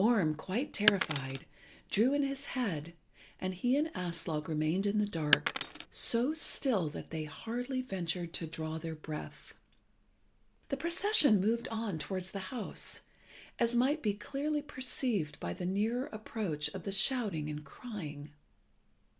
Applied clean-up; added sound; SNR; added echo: none; Shatter; 0 dB; none.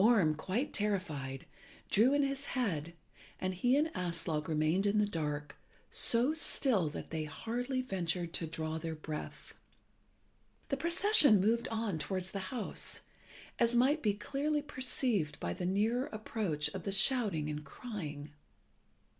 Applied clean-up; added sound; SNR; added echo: none; none; none; none.